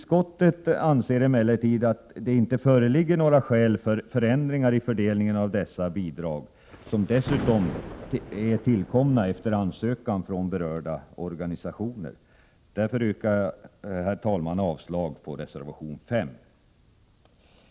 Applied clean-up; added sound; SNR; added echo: none; Thunder; 12 dB; none.